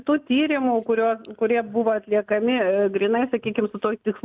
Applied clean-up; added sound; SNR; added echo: none; none; none; none.